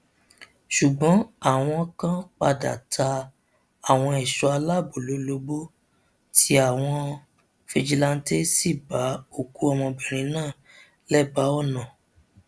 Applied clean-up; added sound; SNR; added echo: none; none; none; none.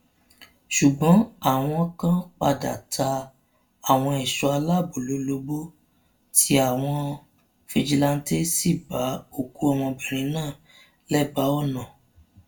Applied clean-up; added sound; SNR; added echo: none; none; none; reverberation time 0.2 s.